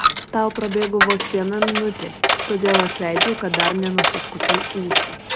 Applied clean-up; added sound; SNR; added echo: none; Coin (dropping); -1 dB; none.